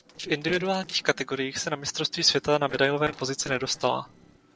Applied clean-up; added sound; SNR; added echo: neural separator model SepFormer DNS4.